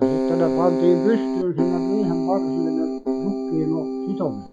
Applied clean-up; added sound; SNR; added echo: classical method log-MMSE.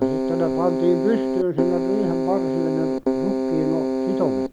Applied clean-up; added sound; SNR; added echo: none; Keyboard (musical); -2 dB; none.